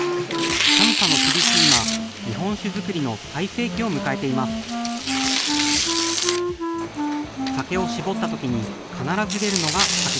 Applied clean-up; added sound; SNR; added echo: none; Wind instrument, woodwind instrument + Tearing; -4 dB; none.